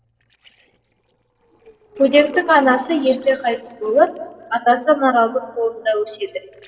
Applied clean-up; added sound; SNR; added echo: neural separator model SepFormer DNS4.